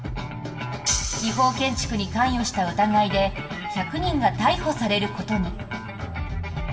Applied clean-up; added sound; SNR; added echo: none; none; none; reverberation time 2.6 s.